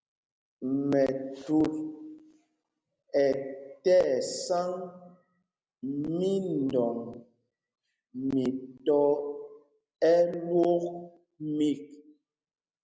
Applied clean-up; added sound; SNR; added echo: none; none; none; none.